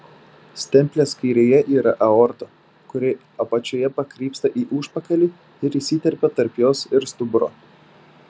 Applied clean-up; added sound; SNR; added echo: none; none; none; none.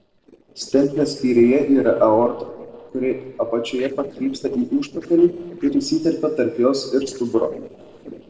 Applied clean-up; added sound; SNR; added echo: neural separator model SepFormer DNS4.